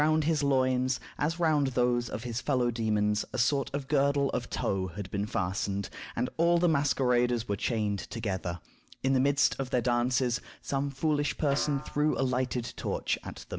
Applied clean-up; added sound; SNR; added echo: none; Snare drum; 18 dB; none.